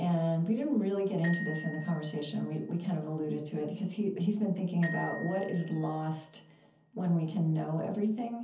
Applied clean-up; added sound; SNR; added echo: none; Glockenspiel; 15 dB; reverberation time 0.7 s.